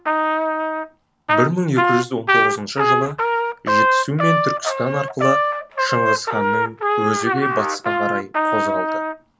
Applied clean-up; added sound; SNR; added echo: none; Trumpet; -4 dB; none.